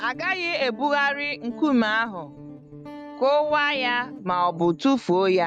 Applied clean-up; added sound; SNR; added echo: neural mask model RNNoise.